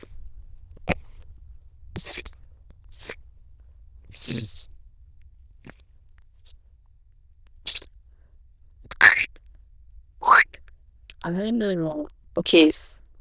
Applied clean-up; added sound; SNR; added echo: neural diffusion model UNIVERSE++.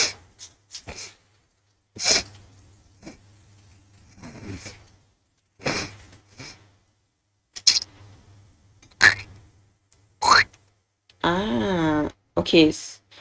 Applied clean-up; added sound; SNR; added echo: neural mask model RNNoise.